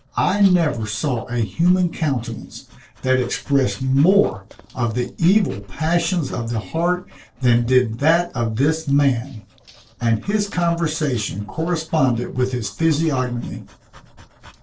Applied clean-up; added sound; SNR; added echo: neural separator model SepFormer DNS4.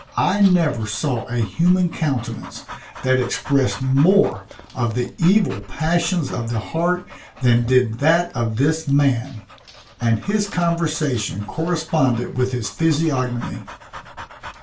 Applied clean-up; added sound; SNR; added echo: none; Dog; 19 dB; reverberation time 0.2 s.